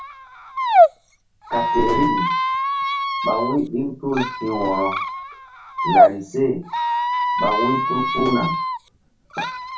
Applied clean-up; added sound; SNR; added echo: none; Squeak; -4 dB; reverberation time 0.1 s.